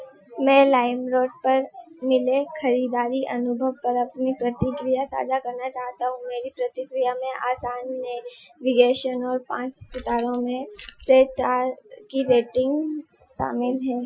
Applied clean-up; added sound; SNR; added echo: classical method Wiener filter.